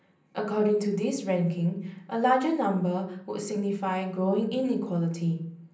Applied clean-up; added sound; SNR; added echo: none; none; none; reverberation time 0.6 s.